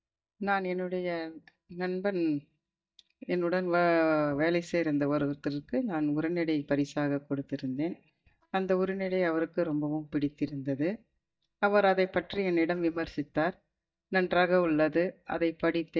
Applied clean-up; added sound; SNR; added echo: neural mask model DeepFilterNet 3.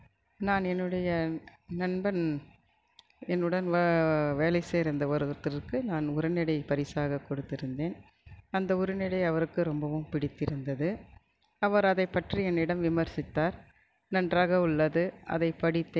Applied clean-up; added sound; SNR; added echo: none; none; none; none.